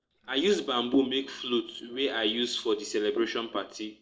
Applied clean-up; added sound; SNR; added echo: neural separator model SepFormer DNS4.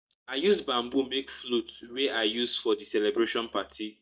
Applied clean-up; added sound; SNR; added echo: neural mask model DeepFilterNet 3.